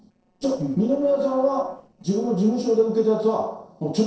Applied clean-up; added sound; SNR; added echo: neural separator model SepFormer DNS4.